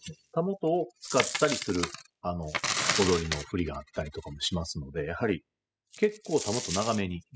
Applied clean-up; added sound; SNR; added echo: classical method spectral subtraction.